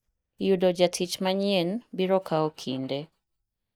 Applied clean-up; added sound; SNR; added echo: neural mask model DeepFilterNet 3.